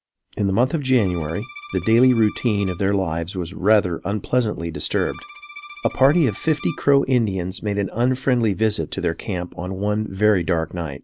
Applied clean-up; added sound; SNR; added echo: none; Bowed string instrument; 20 dB; none.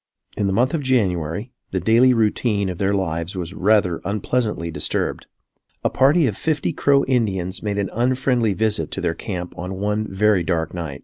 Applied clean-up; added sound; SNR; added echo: none; none; none; none.